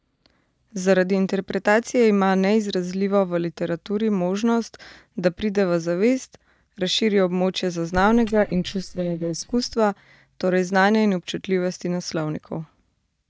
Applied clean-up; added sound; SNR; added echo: neural mask model DeepFilterNet 3.